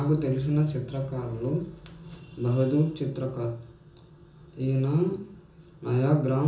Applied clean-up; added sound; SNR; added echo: none; none; none; reverberation time 0.7 s.